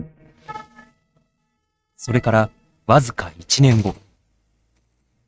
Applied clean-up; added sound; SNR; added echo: neural mask model RNNoise.